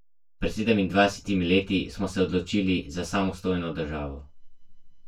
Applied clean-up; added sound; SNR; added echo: none; none; none; reverberation time 0.2 s.